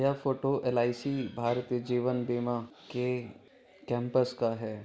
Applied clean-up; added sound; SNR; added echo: none; none; none; none.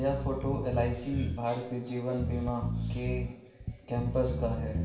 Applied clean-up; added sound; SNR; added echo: none; Bass guitar; 2 dB; reverberation time 0.9 s.